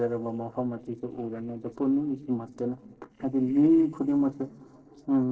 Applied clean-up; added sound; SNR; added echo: neural separator model SepFormer DNS4.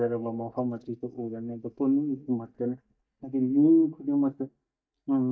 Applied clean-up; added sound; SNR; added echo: neural mask model DeepFilterNet 3.